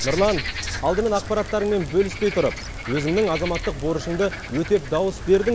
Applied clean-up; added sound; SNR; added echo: none; Frog; 9 dB; none.